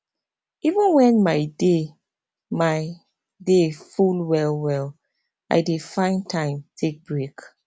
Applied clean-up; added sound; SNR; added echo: none; none; none; none.